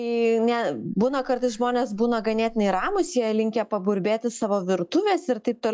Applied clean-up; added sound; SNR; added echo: classical method log-MMSE.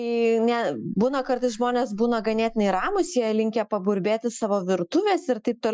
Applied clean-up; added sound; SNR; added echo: classical method Wiener filter.